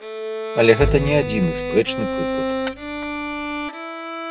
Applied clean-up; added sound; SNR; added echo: none; Bowed string instrument + Bowed string instrument; 3 dB; none.